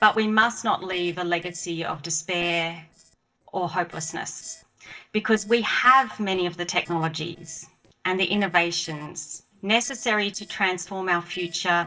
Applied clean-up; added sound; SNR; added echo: neural separator model SepFormer DNS4.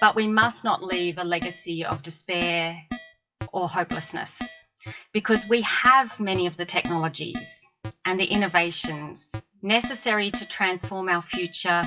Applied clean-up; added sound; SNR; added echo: classical method WPE with log-MMSE.